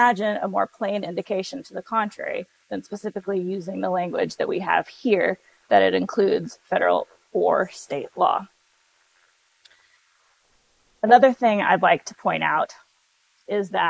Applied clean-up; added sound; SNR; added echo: neural mask model Resemble Enhance denoiser.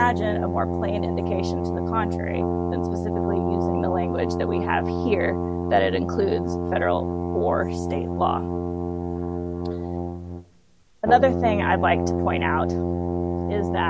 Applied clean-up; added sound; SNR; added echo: none; Brass instrument; -1 dB; none.